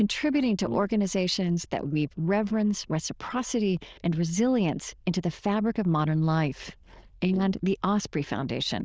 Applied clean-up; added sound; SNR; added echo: neural diffusion model UNIVERSE++.